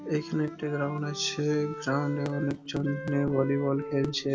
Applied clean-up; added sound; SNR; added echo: none; Wind instrument, woodwind instrument; 12 dB; reverberation time 1.1 s.